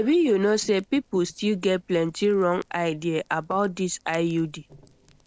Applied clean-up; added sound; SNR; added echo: neural separator model SepFormer DNS4.